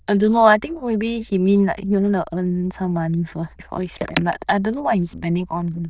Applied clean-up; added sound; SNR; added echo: neural diffusion model UNIVERSE++.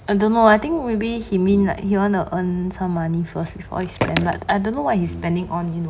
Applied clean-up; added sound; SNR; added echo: none; Brass instrument; 17 dB; none.